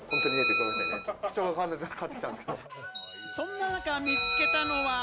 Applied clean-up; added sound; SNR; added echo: none; Bell; 0 dB; none.